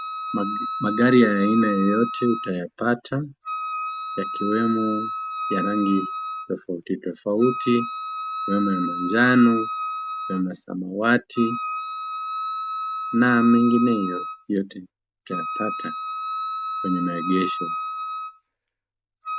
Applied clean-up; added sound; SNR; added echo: none; Wind instrument, woodwind instrument; 6 dB; none.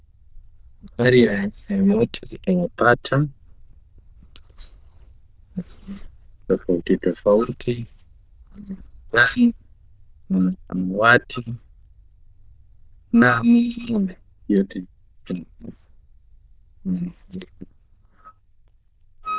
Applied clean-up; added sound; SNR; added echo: neural diffusion model UNIVERSE++.